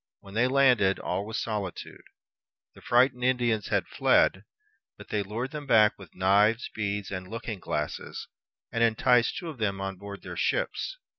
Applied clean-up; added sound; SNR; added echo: none; none; none; none.